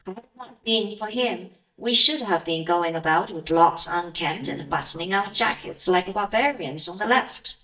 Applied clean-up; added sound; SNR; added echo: neural mask model DeepFilterNet 3.